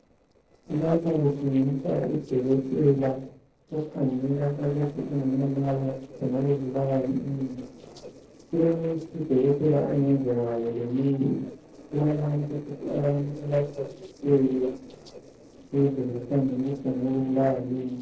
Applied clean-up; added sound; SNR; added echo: neural separator model SepFormer DNS4.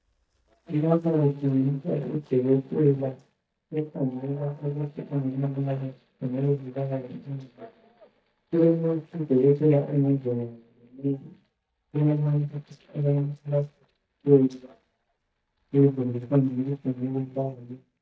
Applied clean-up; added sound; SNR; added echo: neural mask model DeepFilterNet 3.